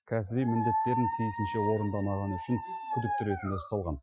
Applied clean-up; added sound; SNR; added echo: classical method Wiener filter.